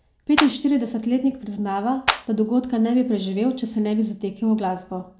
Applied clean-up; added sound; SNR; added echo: none; Clapping; 2 dB; reverberation time 0.4 s.